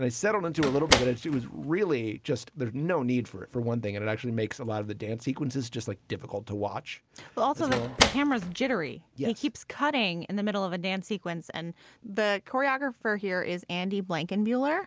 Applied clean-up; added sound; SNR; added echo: none; Slam; 1 dB; none.